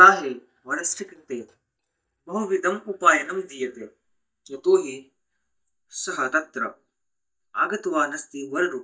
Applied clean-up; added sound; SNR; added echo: neural mask model DeepFilterNet 3.